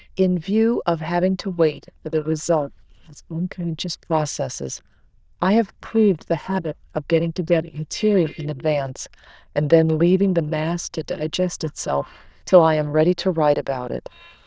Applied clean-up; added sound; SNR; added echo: neural diffusion model UNIVERSE++.